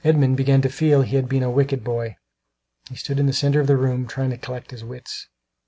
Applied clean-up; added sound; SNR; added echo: none; none; none; none.